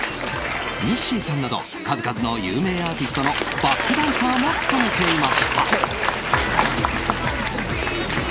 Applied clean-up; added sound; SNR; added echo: none; Applause / Crowd; 0 dB; none.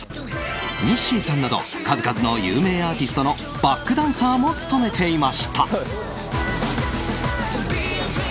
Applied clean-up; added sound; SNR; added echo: none; none; none; none.